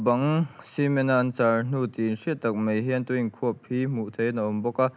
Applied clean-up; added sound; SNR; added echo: none; none; none; none.